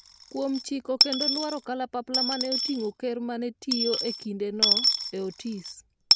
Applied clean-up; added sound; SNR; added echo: none; Coin (dropping) / Dishes, pots, and pans; -3 dB; none.